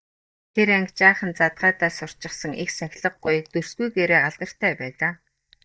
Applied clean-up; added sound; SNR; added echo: neural mask model DeepFilterNet 3.